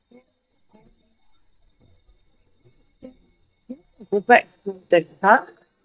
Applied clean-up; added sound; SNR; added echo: neural mask model DeepFilterNet 3.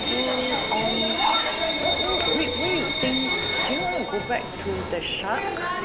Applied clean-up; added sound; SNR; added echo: none; Bell; -4 dB; none.